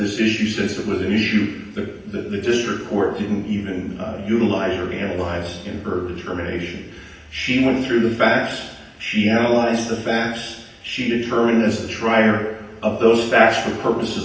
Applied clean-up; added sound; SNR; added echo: none; none; none; reverberation time 0.9 s.